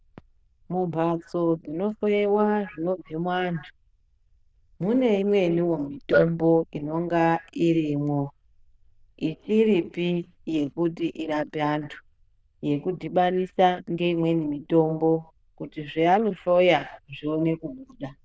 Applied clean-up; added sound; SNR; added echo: neural diffusion model UNIVERSE++.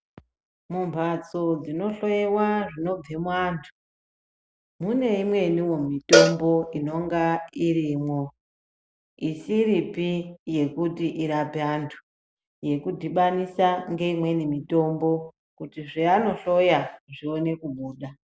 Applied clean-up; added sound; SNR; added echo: none; Cowbell; -1 dB; none.